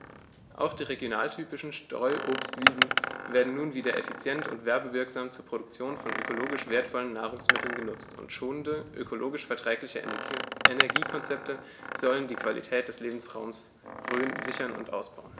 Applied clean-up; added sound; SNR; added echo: none; Door; 0 dB; none.